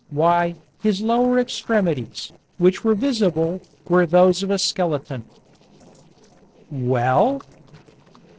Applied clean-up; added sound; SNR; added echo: neural separator model SepFormer DNS4.